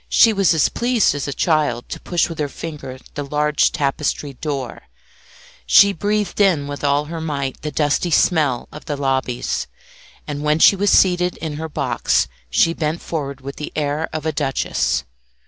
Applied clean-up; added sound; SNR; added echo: none; none; none; none.